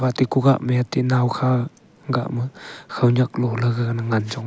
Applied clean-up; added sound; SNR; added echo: none; none; none; none.